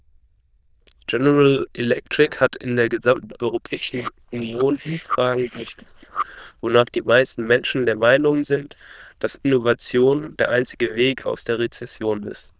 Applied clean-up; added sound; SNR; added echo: neural diffusion model UNIVERSE++.